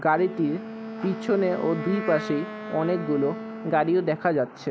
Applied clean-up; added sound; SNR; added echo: none; Wind instrument, woodwind instrument; 10 dB; none.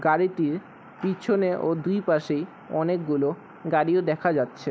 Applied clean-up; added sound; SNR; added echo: none; none; none; none.